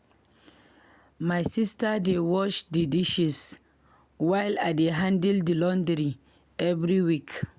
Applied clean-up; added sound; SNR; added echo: none; none; none; none.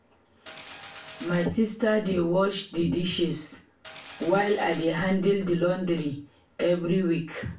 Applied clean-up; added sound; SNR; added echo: none; Mechanisms; 14 dB; reverberation time 0.3 s.